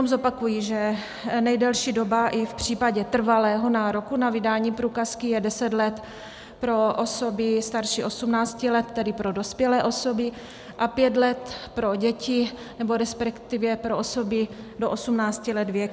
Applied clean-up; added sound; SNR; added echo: none; none; none; none.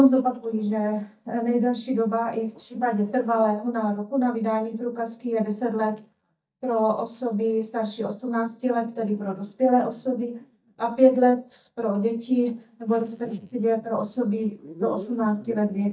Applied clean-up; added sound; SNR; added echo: neural mask model DeepFilterNet 3.